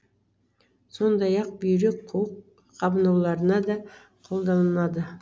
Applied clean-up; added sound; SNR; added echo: none; none; none; none.